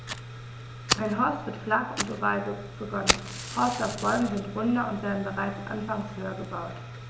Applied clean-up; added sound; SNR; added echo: none; Fire; 6 dB; none.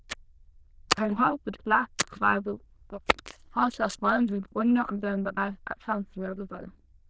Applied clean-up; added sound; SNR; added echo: neural diffusion model UNIVERSE++.